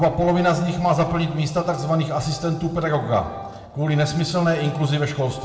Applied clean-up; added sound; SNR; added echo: none; Organ; 19 dB; reverberation time 1.2 s.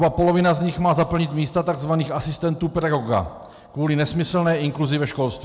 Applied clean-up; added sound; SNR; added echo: none; none; none; none.